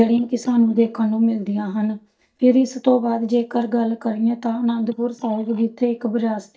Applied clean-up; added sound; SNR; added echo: neural mask model DeepFilterNet 3.